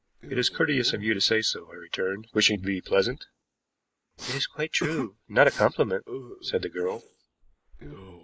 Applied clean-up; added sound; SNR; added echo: neural mask model Resemble Enhance denoiser.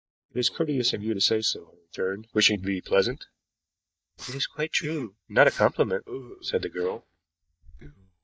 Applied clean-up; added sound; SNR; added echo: neural mask model DeepFilterNet 3.